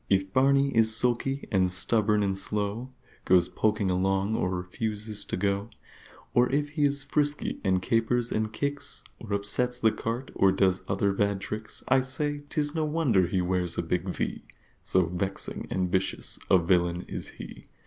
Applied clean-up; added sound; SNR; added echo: none; none; none; none.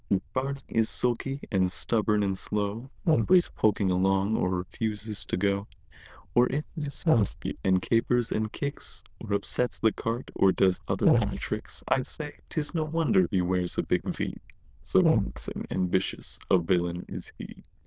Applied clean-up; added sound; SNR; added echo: neural diffusion model UNIVERSE++.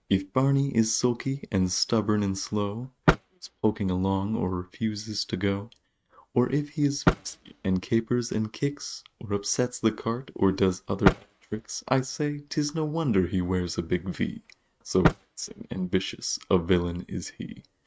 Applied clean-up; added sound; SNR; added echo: neural mask model RNNoise.